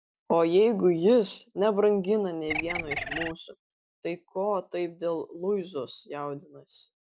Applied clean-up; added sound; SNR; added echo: none; Bird; 5 dB; none.